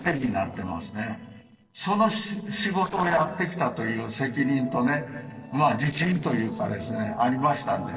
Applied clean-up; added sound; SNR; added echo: neural separator model SepFormer DNS4.